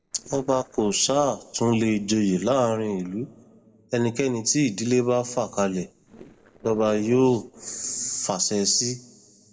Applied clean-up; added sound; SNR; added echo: neural separator model SepFormer DNS4.